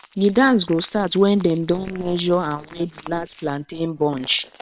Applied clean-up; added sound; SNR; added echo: neural separator model SepFormer WHAM!.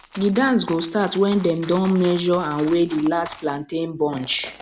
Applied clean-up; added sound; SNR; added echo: none; Run; 19 dB; none.